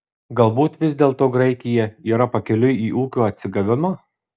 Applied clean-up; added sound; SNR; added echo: none; none; none; none.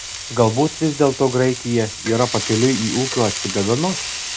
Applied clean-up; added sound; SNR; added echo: none; Frying (food); 8 dB; none.